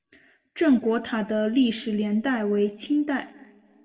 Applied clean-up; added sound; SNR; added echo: none; none; none; reverberation time 1.2 s.